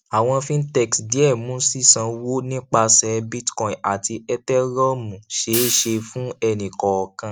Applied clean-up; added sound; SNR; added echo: none; Hi-hat; 9 dB; none.